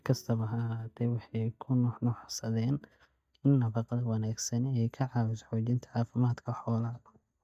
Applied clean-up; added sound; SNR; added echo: neural mask model DeepFilterNet 3.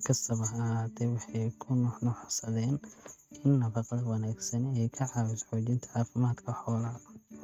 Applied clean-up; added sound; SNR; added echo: neural mask model RNNoise.